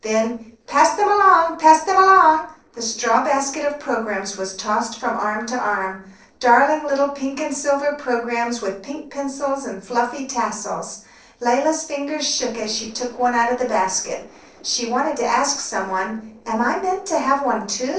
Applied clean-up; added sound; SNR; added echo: neural separator model SepFormer DNS4.